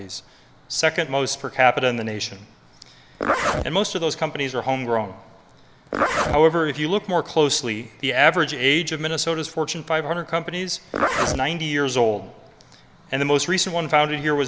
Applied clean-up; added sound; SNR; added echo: none; Zipper (clothing); 3 dB; none.